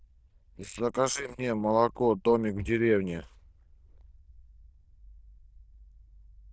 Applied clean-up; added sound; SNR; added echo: neural diffusion model UNIVERSE++.